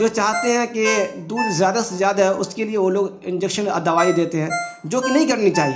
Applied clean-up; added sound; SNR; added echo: none; Ringtone; 10 dB; reverberation time 0.4 s.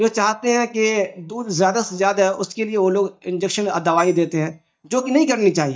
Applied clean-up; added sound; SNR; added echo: neural mask model DeepFilterNet 3.